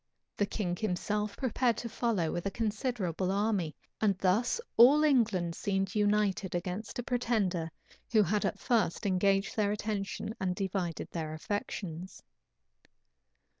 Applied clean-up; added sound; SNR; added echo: none; none; none; none.